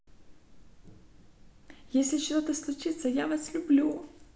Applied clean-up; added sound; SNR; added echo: none; none; none; none.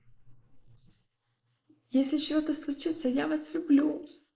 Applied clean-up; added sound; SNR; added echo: neural mask model Resemble Enhance denoiser.